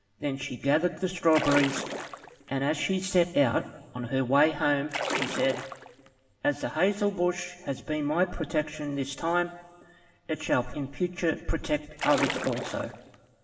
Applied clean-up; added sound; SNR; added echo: none; Splash, splatter; 5 dB; reverberation time 1.4 s.